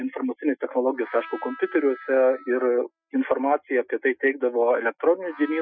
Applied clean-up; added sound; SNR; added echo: classical method Wiener filter.